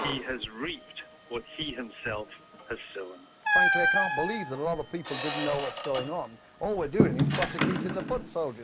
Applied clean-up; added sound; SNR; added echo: none; Squeak; -3 dB; none.